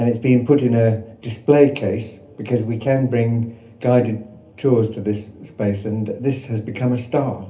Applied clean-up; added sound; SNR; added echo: none; none; none; reverberation time 0.3 s.